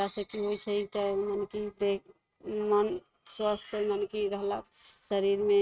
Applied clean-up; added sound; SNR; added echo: neural mask model RNNoise.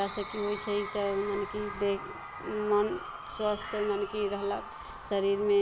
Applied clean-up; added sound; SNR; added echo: none; Crowd / Cheering; 11 dB; none.